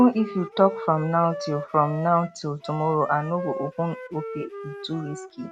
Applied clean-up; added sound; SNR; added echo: none; Wind instrument, woodwind instrument; 12 dB; none.